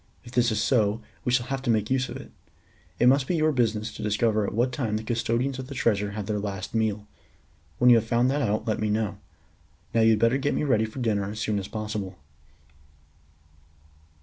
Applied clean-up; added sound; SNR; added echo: none; none; none; none.